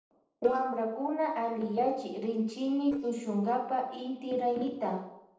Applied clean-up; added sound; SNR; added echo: neural separator model SepFormer DNS4.